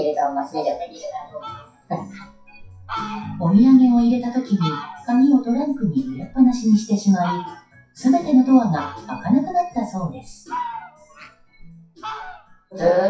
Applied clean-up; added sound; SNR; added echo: classical method WPE with log-MMSE.